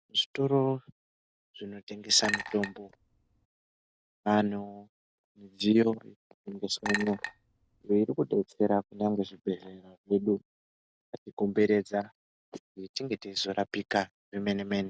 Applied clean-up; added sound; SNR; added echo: none; Chink, clink; 7 dB; none.